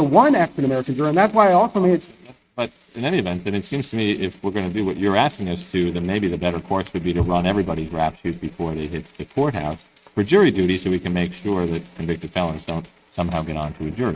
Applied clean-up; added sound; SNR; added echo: neural mask model RNNoise.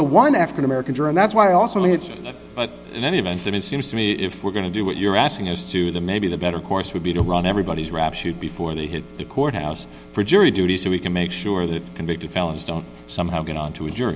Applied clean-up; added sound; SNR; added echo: none; none; none; none.